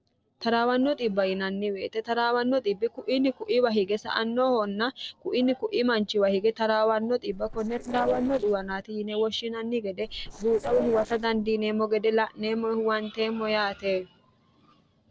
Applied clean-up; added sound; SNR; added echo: neural separator model SepFormer DNS4.